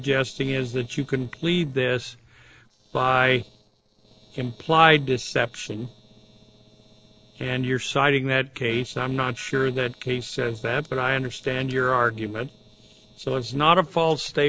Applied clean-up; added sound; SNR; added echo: neural separator model SepFormer DNS4.